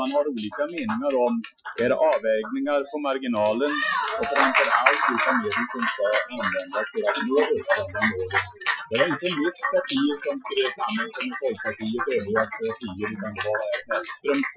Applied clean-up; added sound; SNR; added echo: classical method Wiener filter.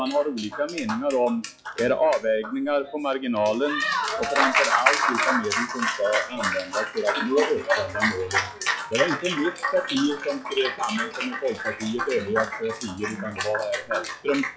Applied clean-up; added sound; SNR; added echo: classical method log-MMSE.